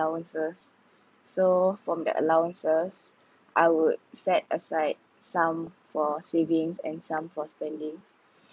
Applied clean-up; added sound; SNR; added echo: none; none; none; none.